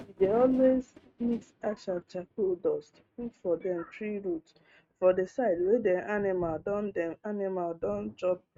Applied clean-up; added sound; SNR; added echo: neural mask model RNNoise.